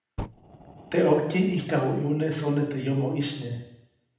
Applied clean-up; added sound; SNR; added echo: none; Fire; 17 dB; reverberation time 0.8 s.